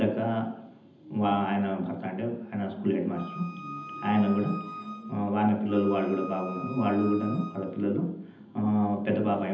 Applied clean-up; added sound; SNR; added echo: none; Wind instrument, woodwind instrument; 13 dB; reverberation time 0.8 s.